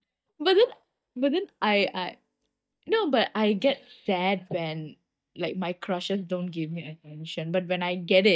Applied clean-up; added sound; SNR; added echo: neural mask model DeepFilterNet 3.